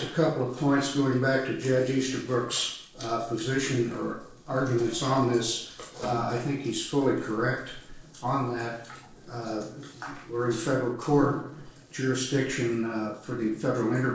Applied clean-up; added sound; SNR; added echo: neural separator model SepFormer DNS4.